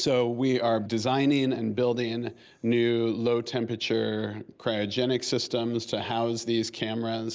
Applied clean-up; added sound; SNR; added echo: neural mask model Resemble Enhance denoiser.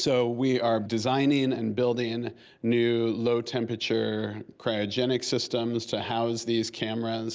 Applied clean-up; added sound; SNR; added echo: none; none; none; none.